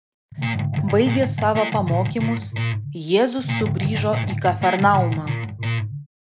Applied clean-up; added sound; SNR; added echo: none; Guitar; 1 dB; none.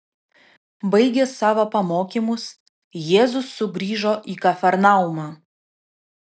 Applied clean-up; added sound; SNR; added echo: none; none; none; none.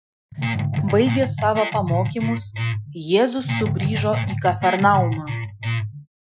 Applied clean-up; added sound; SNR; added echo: classical method Wiener filter.